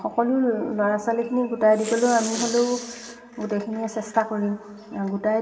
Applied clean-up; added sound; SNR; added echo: none; Respiratory sounds; 13 dB; reverberation time 2.6 s.